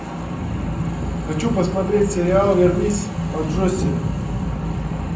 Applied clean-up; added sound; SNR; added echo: none; none; none; reverberation time 0.6 s.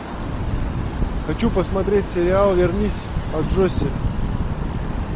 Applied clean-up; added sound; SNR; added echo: none; none; none; none.